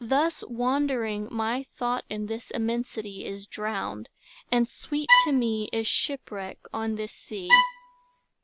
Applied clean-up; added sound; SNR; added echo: none; Bowed string instrument; -4 dB; none.